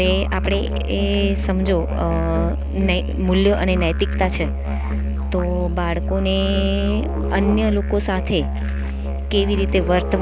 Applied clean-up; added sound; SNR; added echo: none; Musical instrument; 0 dB; none.